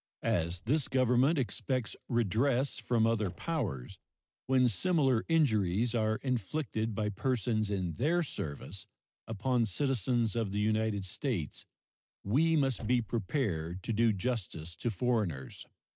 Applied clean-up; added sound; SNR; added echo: neural separator model SepFormer DNS4.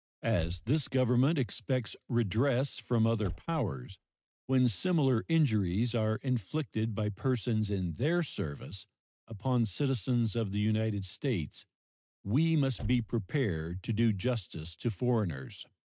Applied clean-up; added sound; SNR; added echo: neural mask model RNNoise.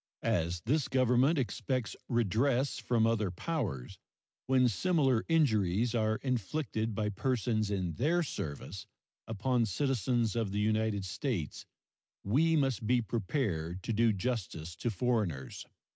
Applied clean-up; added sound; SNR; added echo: none; none; none; none.